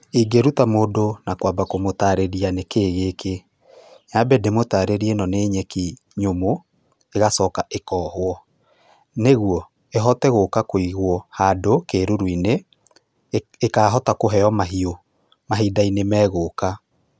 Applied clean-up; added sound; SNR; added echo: none; none; none; none.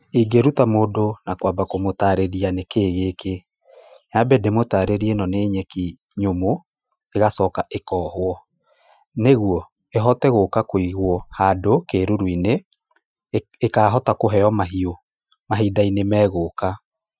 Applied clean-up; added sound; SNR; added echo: classical method Wiener filter.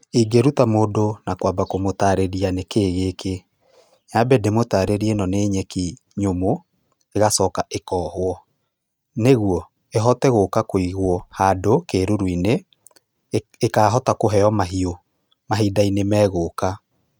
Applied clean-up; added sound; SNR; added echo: neural mask model RNNoise.